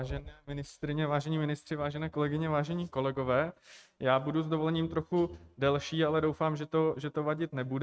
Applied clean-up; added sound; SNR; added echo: neural mask model RNNoise.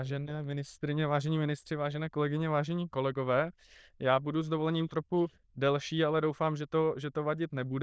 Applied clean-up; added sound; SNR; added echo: neural diffusion model UNIVERSE++.